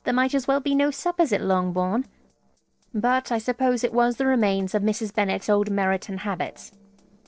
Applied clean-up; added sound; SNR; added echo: neural separator model SepFormer DNS4.